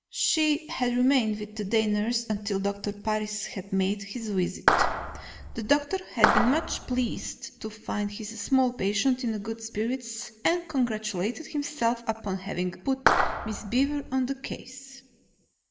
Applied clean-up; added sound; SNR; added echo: none; Clapping; -1 dB; reverberation time 2.3 s.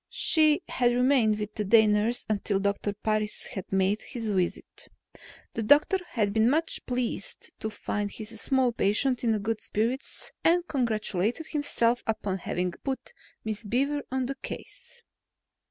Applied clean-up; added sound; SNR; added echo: none; none; none; none.